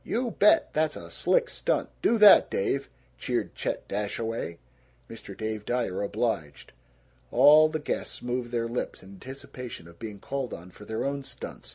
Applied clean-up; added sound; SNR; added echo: none; none; none; none.